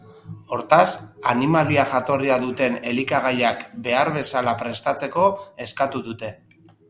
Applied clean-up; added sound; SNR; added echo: none; none; none; none.